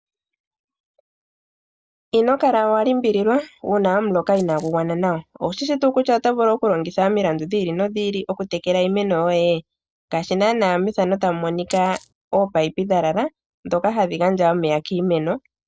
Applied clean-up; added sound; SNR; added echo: neural separator model SepFormer DNS4.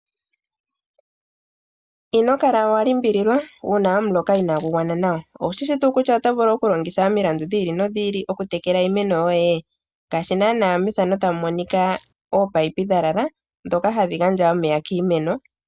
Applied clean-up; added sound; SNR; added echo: none; Coin (dropping); 16 dB; none.